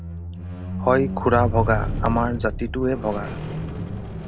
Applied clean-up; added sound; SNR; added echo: none; Squeak; 3 dB; none.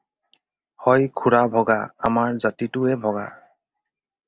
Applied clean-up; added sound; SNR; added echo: none; none; none; none.